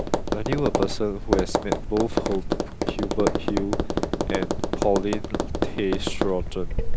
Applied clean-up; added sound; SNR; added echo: none; Tap; -3 dB; none.